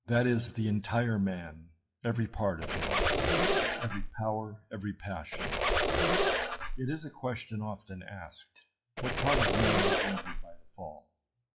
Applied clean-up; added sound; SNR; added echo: classical method WPE with log-MMSE.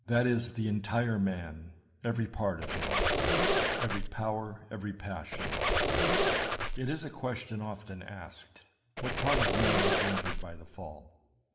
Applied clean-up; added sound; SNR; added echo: none; Squeak; -5 dB; reverberation time 1.1 s.